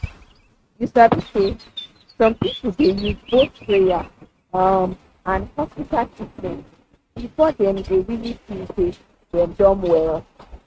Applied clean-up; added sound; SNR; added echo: neural mask model RNNoise.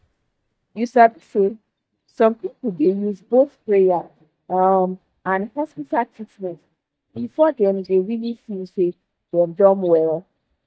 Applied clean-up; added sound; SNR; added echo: neural mask model DeepFilterNet 3.